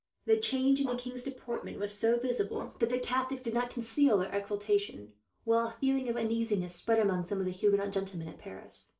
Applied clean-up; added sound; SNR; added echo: neural separator model SepFormer DNS4.